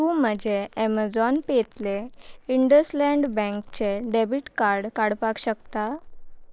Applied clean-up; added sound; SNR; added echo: neural mask model Resemble Enhance denoiser.